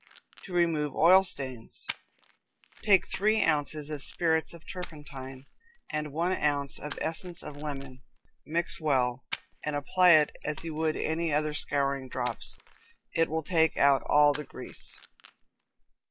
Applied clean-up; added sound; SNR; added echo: none; Splash, splatter; 19 dB; none.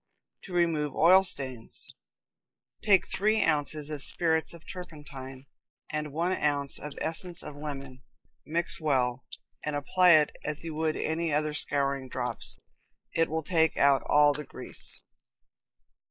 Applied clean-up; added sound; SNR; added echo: neural mask model Resemble Enhance denoiser.